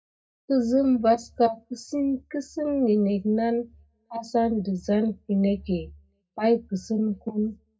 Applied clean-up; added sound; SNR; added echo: none; none; none; reverberation time 0.2 s.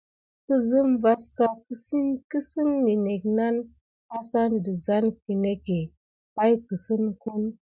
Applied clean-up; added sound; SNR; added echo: none; none; none; none.